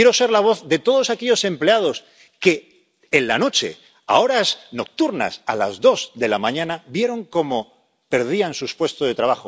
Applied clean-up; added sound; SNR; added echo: none; none; none; none.